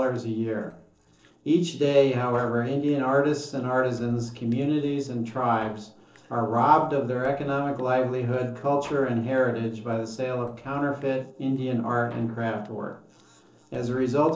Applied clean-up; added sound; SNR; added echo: neural separator model SepFormer DNS4.